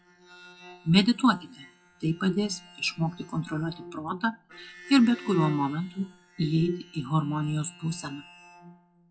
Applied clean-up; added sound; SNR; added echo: classical method WPE with log-MMSE.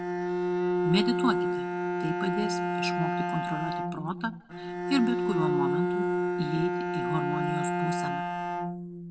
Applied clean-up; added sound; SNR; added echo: none; Bowed string instrument; -3 dB; reverberation time 0.8 s.